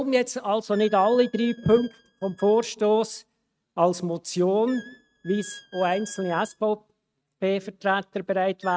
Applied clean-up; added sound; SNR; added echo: neural mask model RNNoise.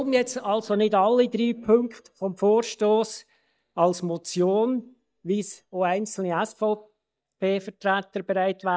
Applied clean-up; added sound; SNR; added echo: neural mask model DeepFilterNet 3.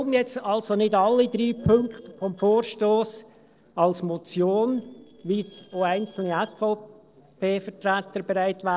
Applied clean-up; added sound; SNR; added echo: neural separator model SepFormer DNS4.